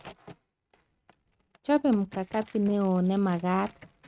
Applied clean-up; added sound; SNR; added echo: neural mask model RNNoise.